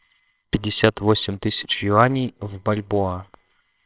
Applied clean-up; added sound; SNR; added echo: neural separator model SepFormer WHAMR!.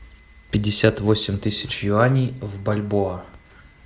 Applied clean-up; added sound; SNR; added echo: none; none; none; none.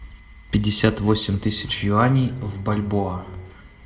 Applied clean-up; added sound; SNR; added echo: none; Bowed string instrument; 15 dB; reverberation time 0.2 s.